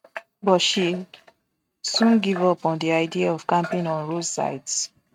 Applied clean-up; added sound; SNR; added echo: neural mask model RNNoise.